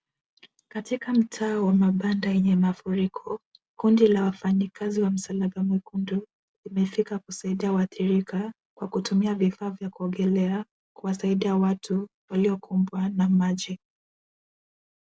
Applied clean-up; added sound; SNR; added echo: none; none; none; none.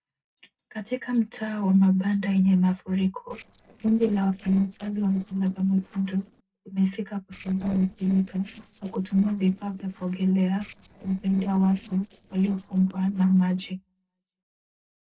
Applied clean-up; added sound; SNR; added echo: neural separator model SepFormer DNS4.